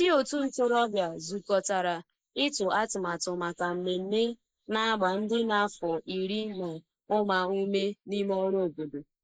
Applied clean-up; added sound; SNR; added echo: neural mask model Resemble Enhance denoiser.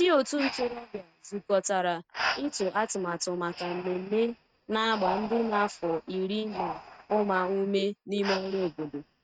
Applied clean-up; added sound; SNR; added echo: neural mask model RNNoise.